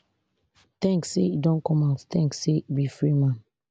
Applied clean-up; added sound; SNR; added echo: none; none; none; none.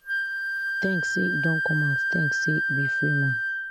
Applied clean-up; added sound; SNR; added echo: none; Wind instrument, woodwind instrument; -3 dB; none.